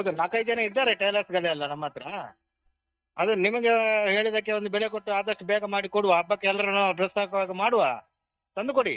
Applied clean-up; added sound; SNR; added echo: neural mask model DeepFilterNet 3.